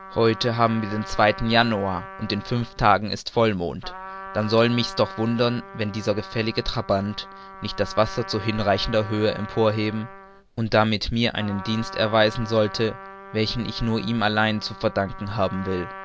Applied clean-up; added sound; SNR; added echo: none; Trumpet; 15 dB; none.